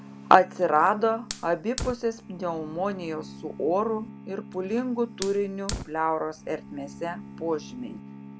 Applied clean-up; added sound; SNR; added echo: none; Bowed string instrument + Fire; 13 dB; none.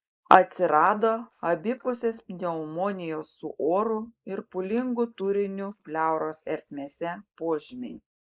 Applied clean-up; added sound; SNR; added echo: neural mask model Resemble Enhance denoiser.